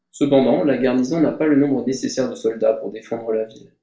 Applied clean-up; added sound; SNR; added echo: none; none; none; reverberation time 0.2 s.